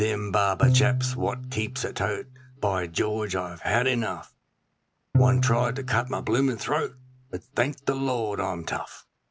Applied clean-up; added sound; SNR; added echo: none; Bowed string instrument; 2 dB; none.